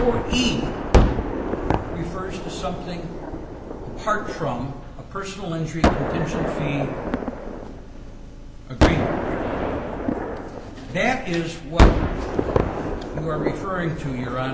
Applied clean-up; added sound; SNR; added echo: none; Gunshot, gunfire; -4 dB; none.